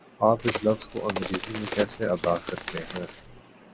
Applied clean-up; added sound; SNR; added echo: none; Crack; 6 dB; none.